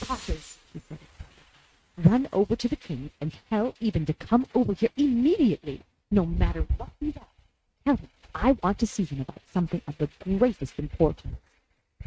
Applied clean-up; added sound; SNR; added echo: neural mask model RNNoise.